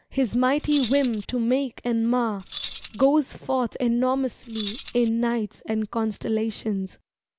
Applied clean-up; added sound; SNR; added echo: none; Keys jangling; 12 dB; none.